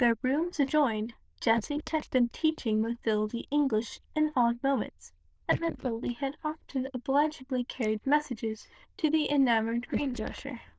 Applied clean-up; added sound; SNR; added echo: neural diffusion model UNIVERSE++.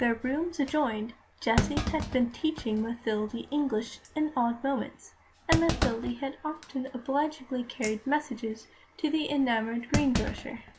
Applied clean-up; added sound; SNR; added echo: none; Thump, thud; 6 dB; none.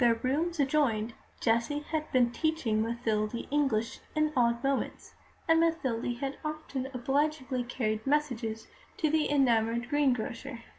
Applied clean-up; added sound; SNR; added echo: none; none; none; none.